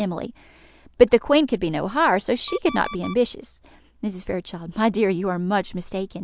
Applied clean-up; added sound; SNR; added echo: none; Alarm; 17 dB; none.